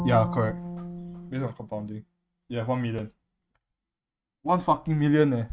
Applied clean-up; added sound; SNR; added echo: neural mask model RNNoise.